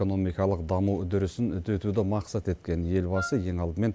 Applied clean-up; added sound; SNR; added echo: none; Wind instrument, woodwind instrument; 12 dB; none.